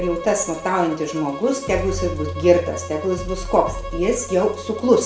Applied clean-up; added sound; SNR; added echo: none; Bowed string instrument; 14 dB; reverberation time 0.4 s.